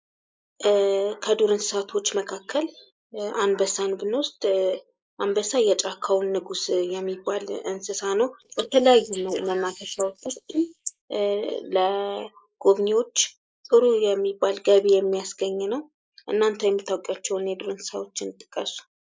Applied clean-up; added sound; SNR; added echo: neural mask model Resemble Enhance denoiser.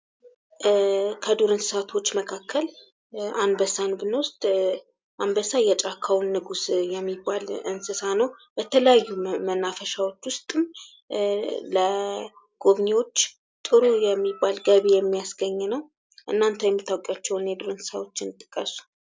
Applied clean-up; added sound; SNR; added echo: none; none; none; none.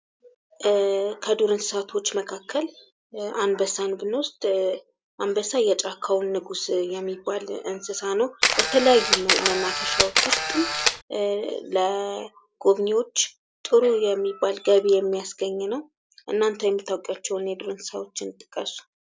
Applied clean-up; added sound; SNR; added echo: none; Camera; -2 dB; none.